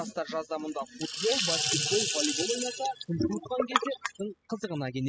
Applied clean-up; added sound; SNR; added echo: classical method spectral subtraction.